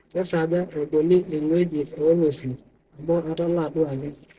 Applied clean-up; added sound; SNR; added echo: neural separator model SepFormer DNS4.